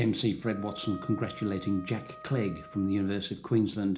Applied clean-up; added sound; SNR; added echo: none; Wind instrument, woodwind instrument; 17 dB; reverberation time 0.4 s.